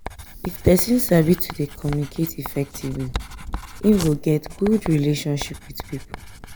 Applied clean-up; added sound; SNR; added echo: none; Writing; 12 dB; none.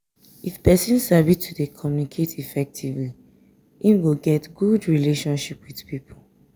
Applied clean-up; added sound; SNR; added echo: none; none; none; none.